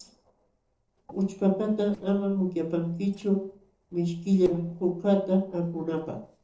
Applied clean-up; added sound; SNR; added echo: neural separator model SepFormer DNS4.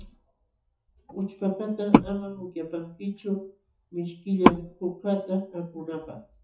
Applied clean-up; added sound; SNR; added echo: classical method WPE with log-MMSE.